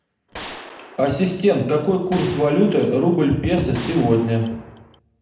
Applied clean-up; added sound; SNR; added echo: none; Gunshot, gunfire; 17 dB; reverberation time 0.7 s.